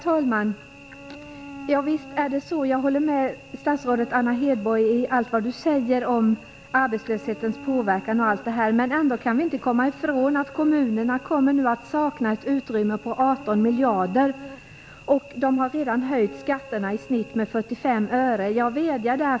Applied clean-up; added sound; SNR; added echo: none; Cricket / Buzz; 19 dB; none.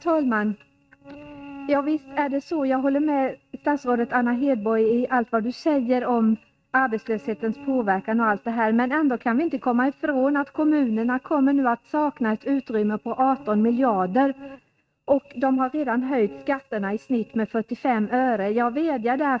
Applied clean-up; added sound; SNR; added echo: neural mask model RNNoise.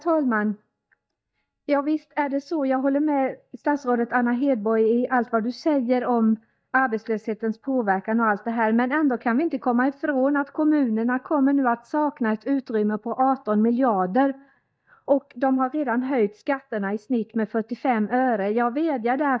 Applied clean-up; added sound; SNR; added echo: neural mask model DeepFilterNet 3.